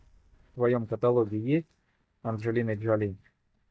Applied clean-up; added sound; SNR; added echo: neural mask model DeepFilterNet 3.